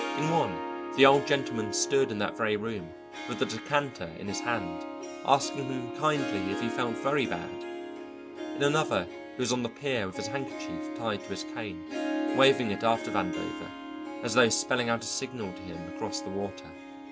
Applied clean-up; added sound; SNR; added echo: none; Harp; 6 dB; none.